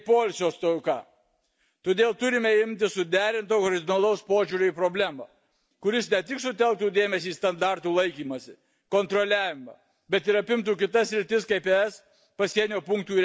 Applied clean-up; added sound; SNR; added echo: none; none; none; none.